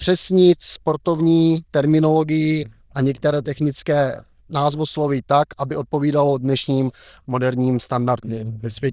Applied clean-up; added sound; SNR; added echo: neural diffusion model UNIVERSE++.